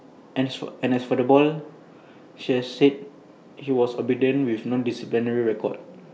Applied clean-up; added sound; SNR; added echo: none; none; none; none.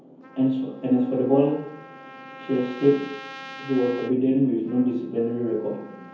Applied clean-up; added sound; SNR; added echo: none; Trumpet; 19 dB; reverberation time 0.7 s.